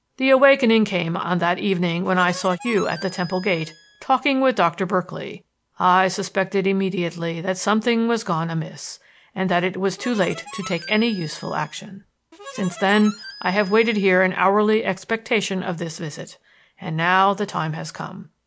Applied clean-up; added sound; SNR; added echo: none; Harmonica; 17 dB; none.